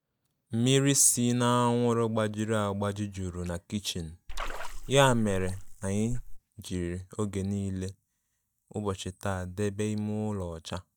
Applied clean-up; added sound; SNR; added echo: neural mask model DeepFilterNet 3.